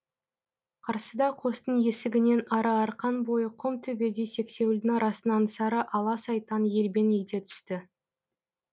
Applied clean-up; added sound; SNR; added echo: none; none; none; none.